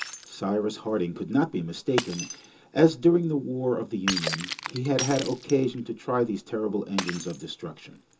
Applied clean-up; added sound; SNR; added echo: none; Shatter; 11 dB; reverberation time 0.2 s.